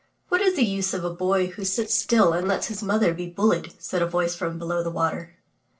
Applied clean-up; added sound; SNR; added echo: neural separator model SepFormer DNS4.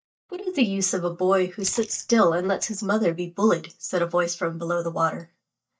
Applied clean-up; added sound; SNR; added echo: neural mask model DeepFilterNet 3.